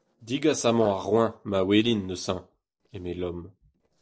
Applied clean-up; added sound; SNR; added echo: neural separator model SepFormer DNS4.